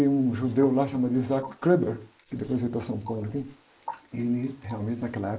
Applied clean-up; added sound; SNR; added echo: neural mask model Resemble Enhance denoiser.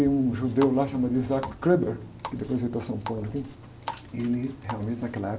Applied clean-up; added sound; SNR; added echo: none; Water tap, faucet; 16 dB; none.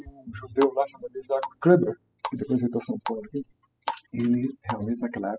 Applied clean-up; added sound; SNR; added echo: classical method spectral subtraction.